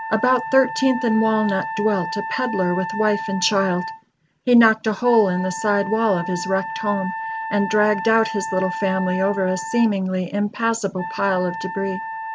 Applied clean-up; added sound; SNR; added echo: none; Wind instrument, woodwind instrument; 9 dB; none.